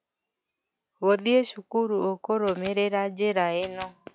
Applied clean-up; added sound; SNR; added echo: classical method log-MMSE.